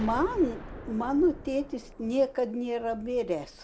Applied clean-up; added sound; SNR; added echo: none; Explosion; 14 dB; none.